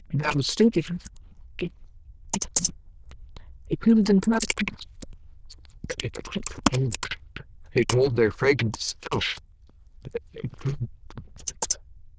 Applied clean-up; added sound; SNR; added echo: neural diffusion model UNIVERSE++.